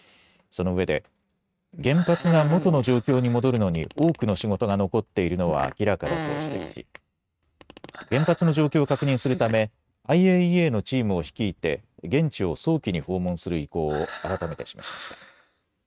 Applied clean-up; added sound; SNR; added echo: neural mask model RNNoise.